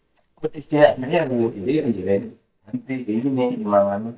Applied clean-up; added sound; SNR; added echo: neural mask model DeepFilterNet 3.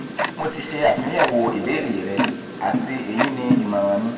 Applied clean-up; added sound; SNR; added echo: none; Tick-tock; 2 dB; reverberation time 1.9 s.